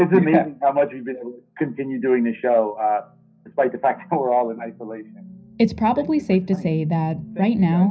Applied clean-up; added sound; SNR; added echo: none; none; none; reverberation time 0.5 s.